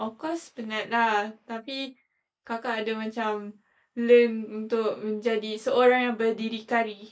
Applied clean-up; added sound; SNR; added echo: neural mask model Resemble Enhance denoiser.